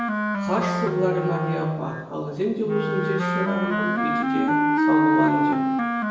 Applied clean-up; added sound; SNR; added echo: none; Wind instrument, woodwind instrument; -4 dB; reverberation time 0.9 s.